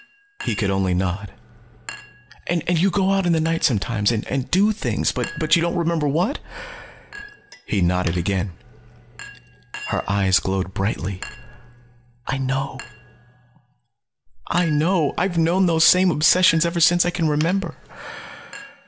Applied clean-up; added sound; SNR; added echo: none; Chink, clink; 19 dB; none.